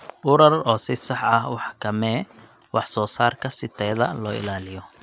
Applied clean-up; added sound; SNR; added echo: none; none; none; none.